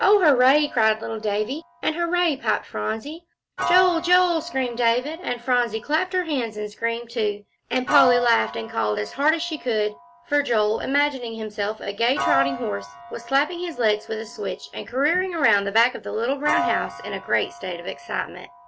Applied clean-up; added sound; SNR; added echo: none; Piano; 10 dB; none.